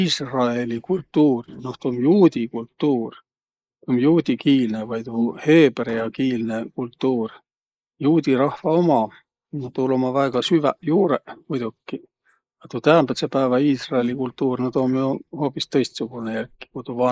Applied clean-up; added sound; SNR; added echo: neural mask model Resemble Enhance denoiser.